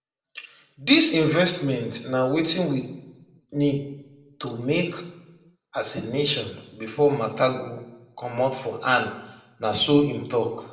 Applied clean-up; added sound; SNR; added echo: none; none; none; reverberation time 0.7 s.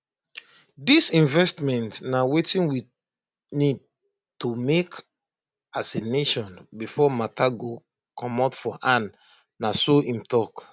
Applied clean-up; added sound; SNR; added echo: none; none; none; none.